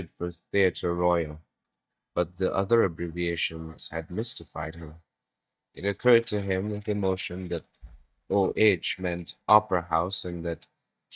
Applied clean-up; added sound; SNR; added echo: neural mask model DeepFilterNet 3.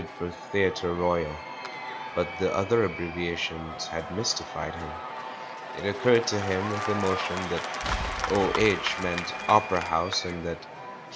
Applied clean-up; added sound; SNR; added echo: none; Boom + Applause / Crowd / Cheering; 6 dB; none.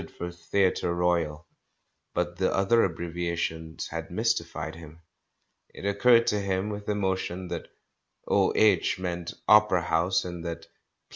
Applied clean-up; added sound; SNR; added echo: none; none; none; none.